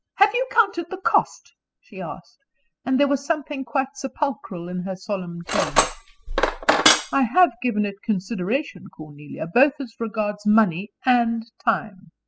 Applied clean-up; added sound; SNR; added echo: classical method spectral subtraction.